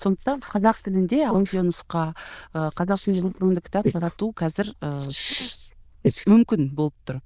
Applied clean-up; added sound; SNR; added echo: neural diffusion model UNIVERSE++.